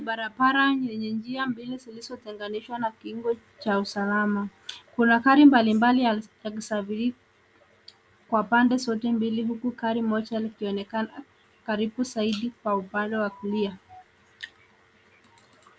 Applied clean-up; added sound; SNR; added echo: none; none; none; none.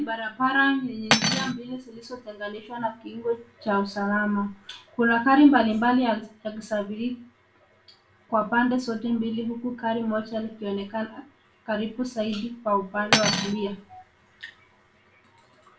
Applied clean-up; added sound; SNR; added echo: none; Cutlery, silverware; 3 dB; reverberation time 0.3 s.